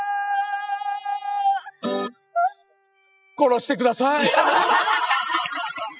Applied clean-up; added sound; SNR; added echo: classical method spectral subtraction.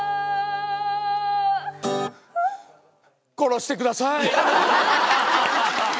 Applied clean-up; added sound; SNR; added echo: none; none; none; none.